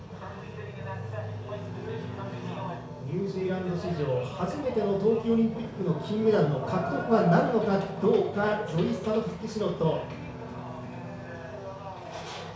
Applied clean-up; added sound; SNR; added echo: none; Bowed string instrument; 18 dB; reverberation time 0.6 s.